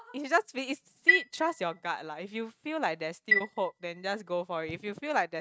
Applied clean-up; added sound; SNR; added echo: neural mask model RNNoise.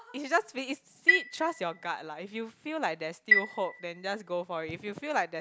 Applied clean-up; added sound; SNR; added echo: none; Chime; -2 dB; none.